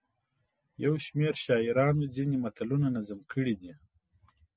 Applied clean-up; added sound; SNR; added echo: none; none; none; none.